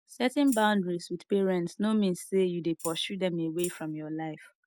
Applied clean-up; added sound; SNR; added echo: none; Tambourine; 16 dB; none.